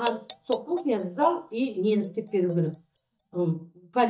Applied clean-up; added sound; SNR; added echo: neural mask model DeepFilterNet 3.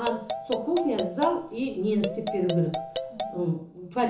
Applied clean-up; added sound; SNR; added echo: none; Marimba, xylophone; 7 dB; reverberation time 0.7 s.